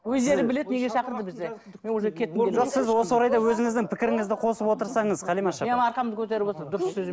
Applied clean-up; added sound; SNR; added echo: none; none; none; none.